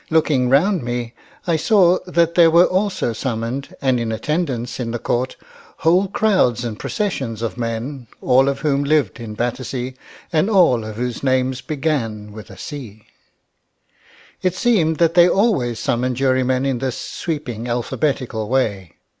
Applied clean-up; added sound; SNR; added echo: none; none; none; none.